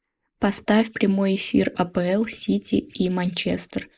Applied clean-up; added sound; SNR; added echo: neural mask model Resemble Enhance denoiser.